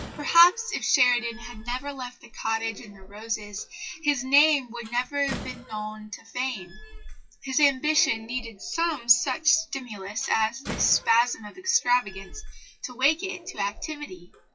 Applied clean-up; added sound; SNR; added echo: classical method WPE with log-MMSE.